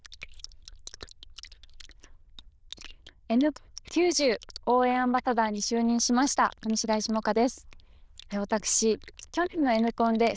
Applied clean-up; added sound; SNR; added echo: neural diffusion model UNIVERSE++.